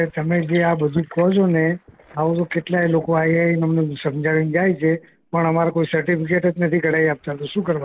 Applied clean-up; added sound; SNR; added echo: neural mask model Resemble Enhance denoiser.